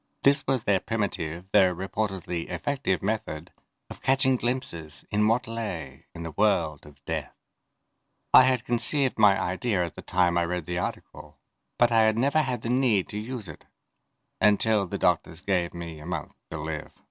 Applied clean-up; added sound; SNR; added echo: none; none; none; none.